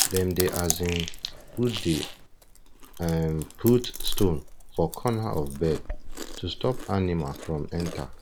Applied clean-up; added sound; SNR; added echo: none; Chewing, mastication + Fart; 5 dB; none.